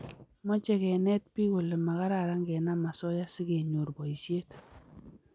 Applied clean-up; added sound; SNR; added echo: none; none; none; none.